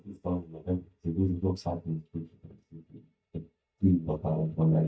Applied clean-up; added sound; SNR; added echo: neural mask model DeepFilterNet 3.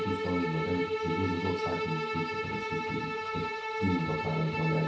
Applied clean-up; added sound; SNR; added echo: none; Bowed string instrument; 0 dB; reverberation time 0.7 s.